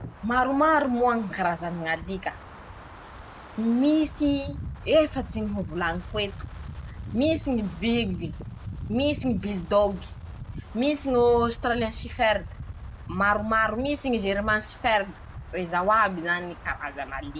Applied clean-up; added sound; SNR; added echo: none; Wind; 12 dB; none.